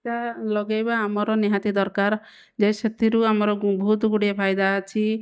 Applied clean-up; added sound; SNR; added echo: neural mask model DeepFilterNet 3.